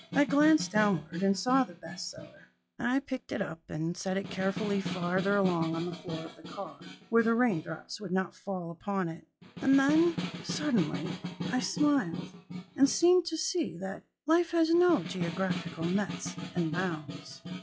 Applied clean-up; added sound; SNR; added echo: classical method log-MMSE.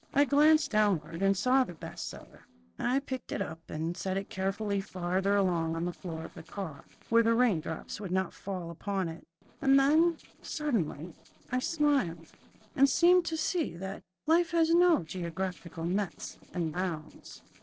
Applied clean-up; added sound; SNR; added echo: neural separator model SepFormer DNS4.